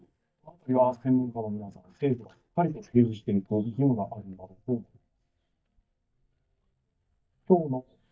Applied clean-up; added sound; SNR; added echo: neural mask model DeepFilterNet 3.